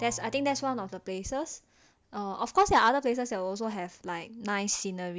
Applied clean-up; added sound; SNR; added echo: none; none; none; none.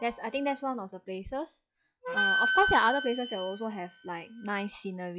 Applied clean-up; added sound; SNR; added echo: classical method log-MMSE.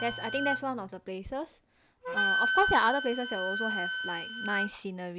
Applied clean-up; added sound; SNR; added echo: none; Wind instrument, woodwind instrument; 1 dB; none.